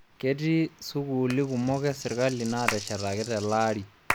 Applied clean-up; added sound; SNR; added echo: none; Rattle (instrument) + Hands; 10 dB; none.